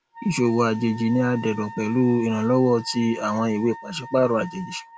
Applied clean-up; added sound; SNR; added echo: none; Wind instrument, woodwind instrument; 17 dB; none.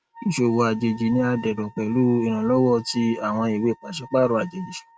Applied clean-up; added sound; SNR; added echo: neural mask model RNNoise.